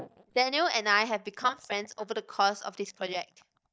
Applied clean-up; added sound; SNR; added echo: neural mask model DeepFilterNet 3.